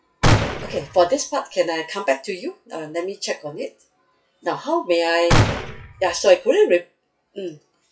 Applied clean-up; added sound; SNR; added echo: classical method WPE with log-MMSE.